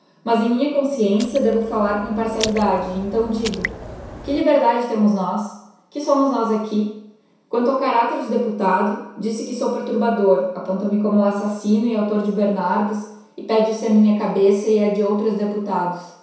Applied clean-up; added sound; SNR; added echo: none; Raindrop; 13 dB; reverberation time 0.7 s.